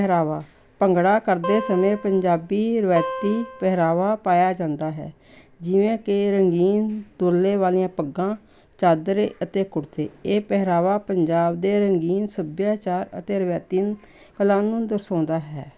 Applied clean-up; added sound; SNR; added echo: none; Acoustic guitar; 10 dB; none.